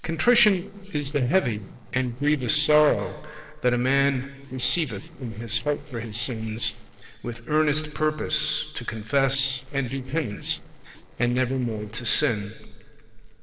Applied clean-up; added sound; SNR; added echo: neural separator model SepFormer DNS4.